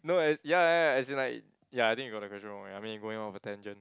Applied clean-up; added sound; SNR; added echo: none; none; none; none.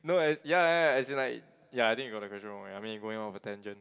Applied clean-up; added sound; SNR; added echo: none; none; none; reverberation time 0.3 s.